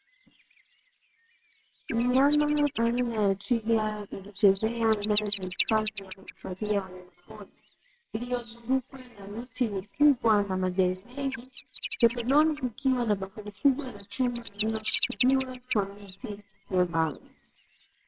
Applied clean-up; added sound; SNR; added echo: neural separator model SepFormer WHAMR!.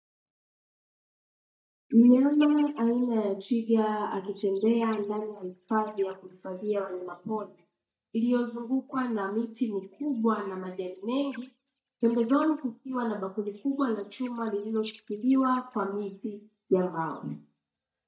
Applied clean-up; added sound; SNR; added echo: neural mask model DeepFilterNet 3.